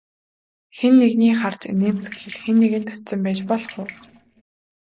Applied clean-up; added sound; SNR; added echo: neural separator model SepFormer DNS4.